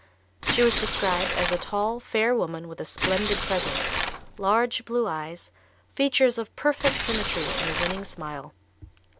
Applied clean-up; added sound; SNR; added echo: none; Tearing; 2 dB; none.